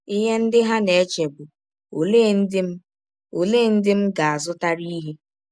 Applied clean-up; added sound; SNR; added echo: none; none; none; none.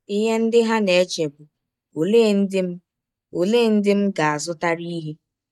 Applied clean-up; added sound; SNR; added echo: neural mask model DeepFilterNet 3.